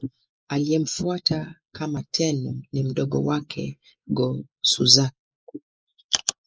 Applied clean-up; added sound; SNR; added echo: neural mask model Resemble Enhance denoiser.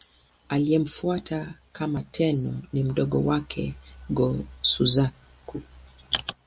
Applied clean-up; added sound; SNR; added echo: none; none; none; none.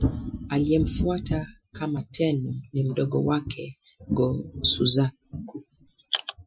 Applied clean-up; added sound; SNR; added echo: classical method Wiener filter.